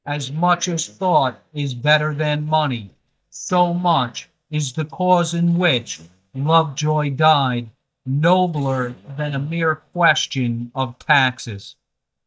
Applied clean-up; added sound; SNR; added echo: neural mask model DeepFilterNet 3.